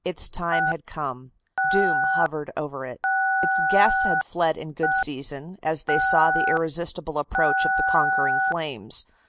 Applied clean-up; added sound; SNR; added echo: none; Telephone; -2 dB; none.